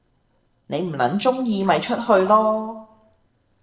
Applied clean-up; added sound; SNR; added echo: neural separator model SepFormer DNS4.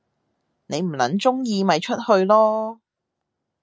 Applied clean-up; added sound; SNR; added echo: none; none; none; none.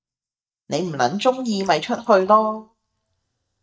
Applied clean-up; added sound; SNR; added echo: neural mask model DeepFilterNet 3.